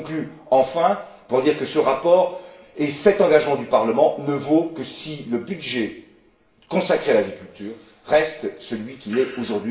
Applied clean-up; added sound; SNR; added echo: none; none; none; reverberation time 0.5 s.